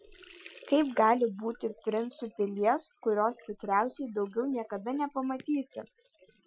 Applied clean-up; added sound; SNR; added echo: classical method Wiener filter.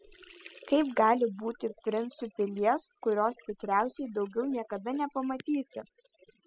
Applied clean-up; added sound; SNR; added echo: classical method spectral subtraction.